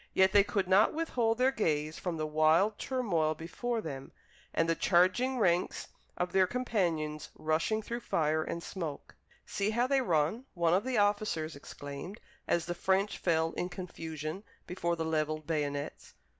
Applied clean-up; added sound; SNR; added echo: none; none; none; none.